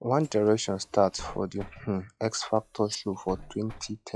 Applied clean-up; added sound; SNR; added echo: classical method log-MMSE.